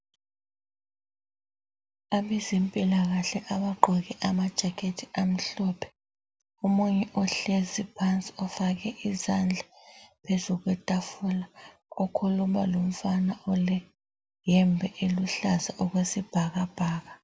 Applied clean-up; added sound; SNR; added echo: none; none; none; none.